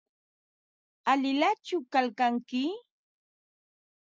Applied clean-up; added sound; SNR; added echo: none; none; none; none.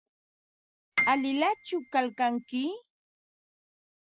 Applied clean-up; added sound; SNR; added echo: none; Piano; 3 dB; none.